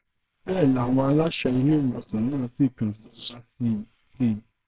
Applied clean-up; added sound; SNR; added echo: neural separator model SepFormer WHAMR!.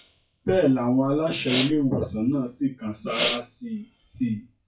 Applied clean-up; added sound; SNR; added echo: classical method WPE with log-MMSE.